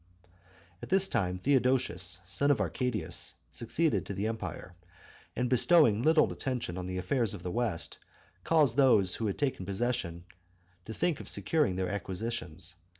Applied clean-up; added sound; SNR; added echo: none; none; none; none.